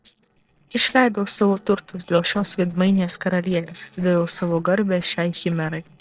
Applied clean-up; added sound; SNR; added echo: neural separator model SepFormer DNS4.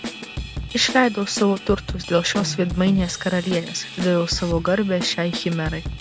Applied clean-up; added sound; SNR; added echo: none; Drum / Drum kit; 9 dB; none.